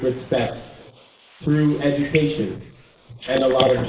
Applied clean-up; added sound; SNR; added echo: neural mask model Resemble Enhance denoiser.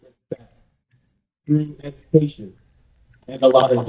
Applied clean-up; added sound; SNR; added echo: neural mask model DeepFilterNet 3.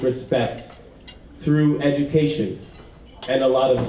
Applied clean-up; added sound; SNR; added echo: none; none; none; none.